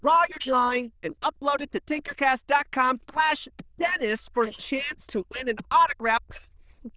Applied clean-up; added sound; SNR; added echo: neural diffusion model UNIVERSE++.